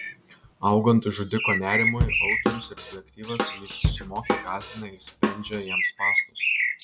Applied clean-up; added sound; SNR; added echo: none; Bird + Drum / Drum kit; -1 dB; none.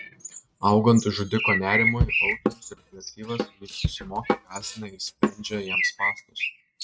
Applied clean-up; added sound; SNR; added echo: neural mask model RNNoise.